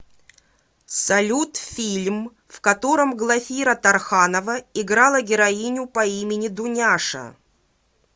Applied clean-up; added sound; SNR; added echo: none; none; none; none.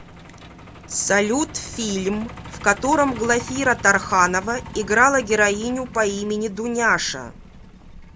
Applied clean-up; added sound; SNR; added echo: none; Truck; 16 dB; none.